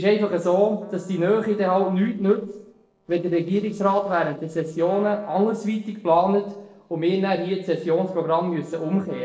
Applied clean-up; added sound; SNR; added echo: neural separator model SepFormer DNS4.